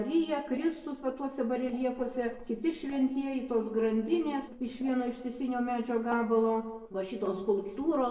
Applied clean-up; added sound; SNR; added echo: neural separator model SepFormer DNS4.